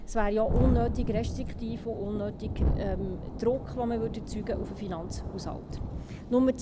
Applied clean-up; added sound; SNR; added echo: none; Thunderstorm; 0 dB; none.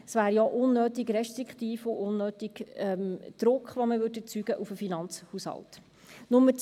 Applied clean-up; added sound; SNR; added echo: none; none; none; none.